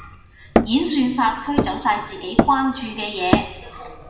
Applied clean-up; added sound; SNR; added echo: none; Hammer; 1 dB; reverberation time 1.0 s.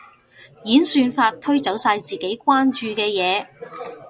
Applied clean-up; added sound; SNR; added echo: none; none; none; none.